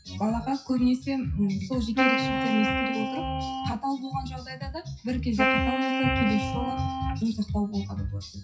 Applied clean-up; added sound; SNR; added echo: classical method WPE with log-MMSE.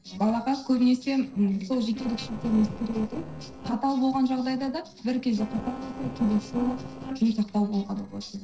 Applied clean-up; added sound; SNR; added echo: neural separator model SepFormer DNS4.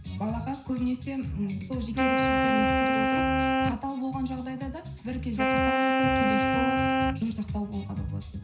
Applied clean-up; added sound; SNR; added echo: none; Wind instrument, woodwind instrument; -5 dB; reverberation time 0.5 s.